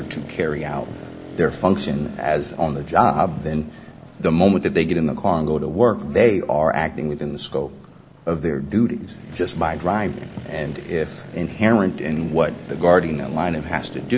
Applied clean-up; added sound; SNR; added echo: none; Motorcycle; 18 dB; none.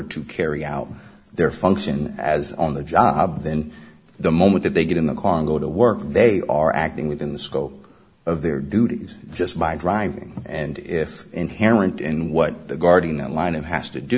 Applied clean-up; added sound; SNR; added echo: none; none; none; none.